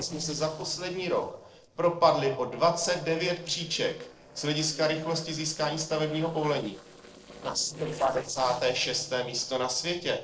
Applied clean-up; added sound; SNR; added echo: neural separator model SepFormer DNS4.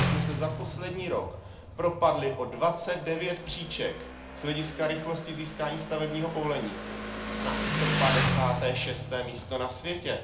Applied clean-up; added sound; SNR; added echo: none; Motorcycle; 2 dB; reverberation time 0.4 s.